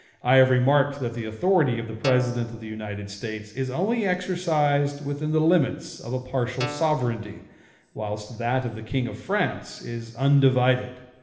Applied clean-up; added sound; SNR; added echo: none; Guitar; 12 dB; reverberation time 1.1 s.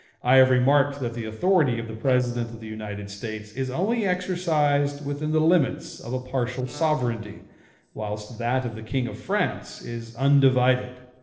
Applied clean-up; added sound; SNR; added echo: neural separator model SepFormer DNS4.